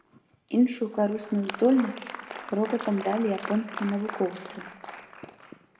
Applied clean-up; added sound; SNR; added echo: none; Applause; 13 dB; reverberation time 1.2 s.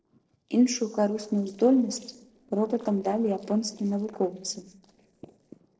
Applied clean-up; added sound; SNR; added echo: neural separator model SepFormer DNS4.